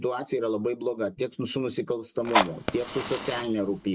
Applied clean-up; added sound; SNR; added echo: none; Fire; 1 dB; none.